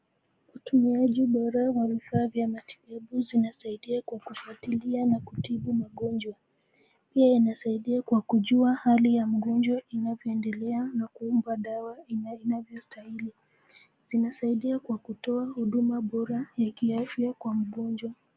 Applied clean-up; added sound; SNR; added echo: none; none; none; none.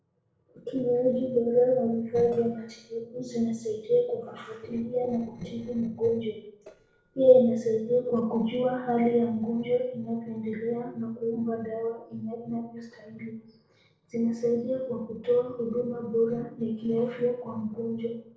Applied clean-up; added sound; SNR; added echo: neural separator model SepFormer DNS4.